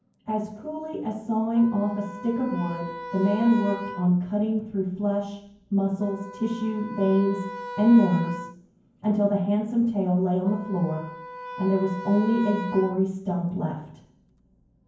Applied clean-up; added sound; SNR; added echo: none; Wind instrument, woodwind instrument; 14 dB; reverberation time 0.9 s.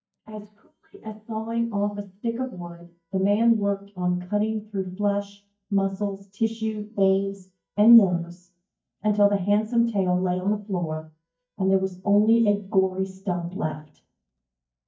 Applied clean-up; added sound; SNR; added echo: neural mask model DeepFilterNet 3.